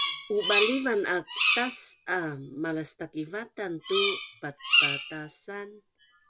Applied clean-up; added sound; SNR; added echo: none; Bird vocalization, bird call, bird song; -1 dB; none.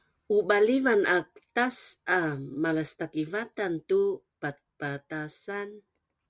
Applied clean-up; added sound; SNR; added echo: none; none; none; none.